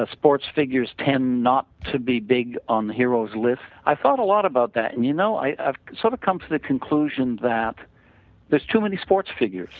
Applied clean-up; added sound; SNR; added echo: none; none; none; none.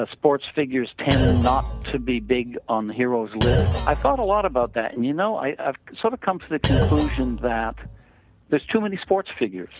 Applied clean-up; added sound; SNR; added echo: none; Thump, thud; 1 dB; none.